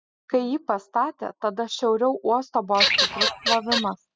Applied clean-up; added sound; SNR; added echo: classical method spectral subtraction.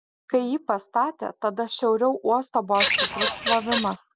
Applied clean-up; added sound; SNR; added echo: none; Bird vocalization, bird call, bird song / Fowl; -2 dB; none.